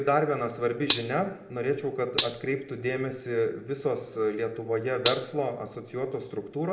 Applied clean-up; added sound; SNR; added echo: none; Gunshot, gunfire; 1 dB; reverberation time 0.7 s.